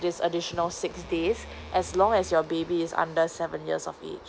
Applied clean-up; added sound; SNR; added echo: none; Musical instrument; 16 dB; none.